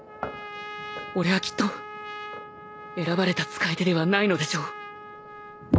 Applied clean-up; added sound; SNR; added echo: none; Trumpet; 12 dB; none.